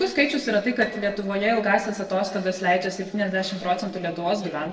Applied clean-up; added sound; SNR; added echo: neural separator model SepFormer DNS4.